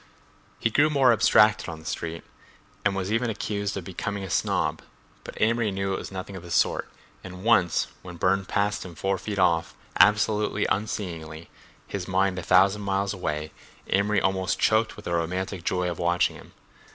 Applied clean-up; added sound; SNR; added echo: none; none; none; none.